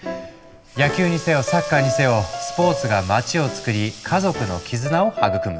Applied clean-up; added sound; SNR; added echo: none; Sink (filling or washing) + Trumpet; 17 dB; none.